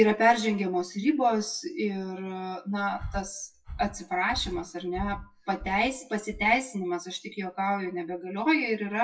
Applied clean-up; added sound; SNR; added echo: classical method WPE with log-MMSE.